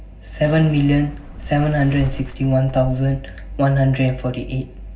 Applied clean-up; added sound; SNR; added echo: none; Fireworks; 12 dB; reverberation time 0.4 s.